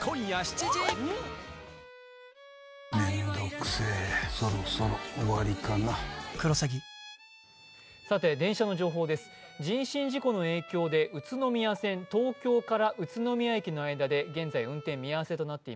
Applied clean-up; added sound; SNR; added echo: none; Bowed string instrument; 20 dB; none.